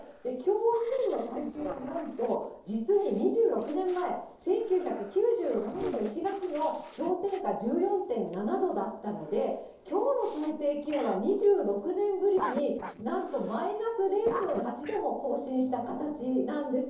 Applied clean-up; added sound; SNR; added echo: neural separator model SepFormer DNS4.